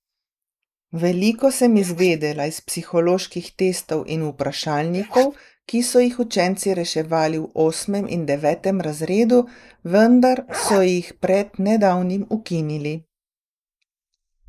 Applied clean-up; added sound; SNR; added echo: neural mask model Resemble Enhance denoiser.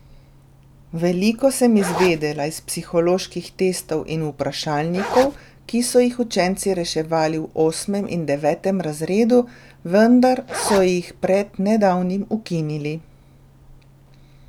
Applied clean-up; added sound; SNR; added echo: none; Zipper (clothing); 7 dB; none.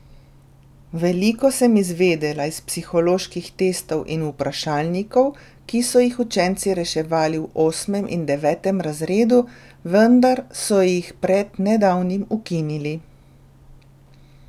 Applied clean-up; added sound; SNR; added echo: none; none; none; none.